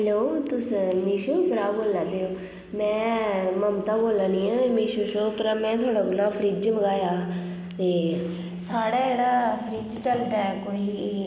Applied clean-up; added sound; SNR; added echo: none; none; none; none.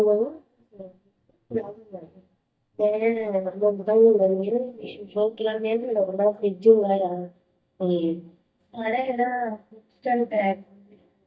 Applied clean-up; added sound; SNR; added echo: neural mask model DeepFilterNet 3.